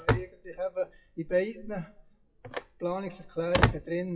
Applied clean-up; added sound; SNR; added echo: classical method WPE with log-MMSE.